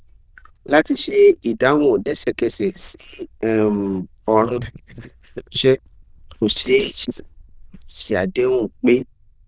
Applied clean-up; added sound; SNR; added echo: neural diffusion model UNIVERSE++.